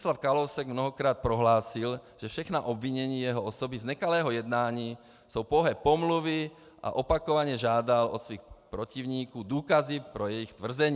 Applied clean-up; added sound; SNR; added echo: none; none; none; none.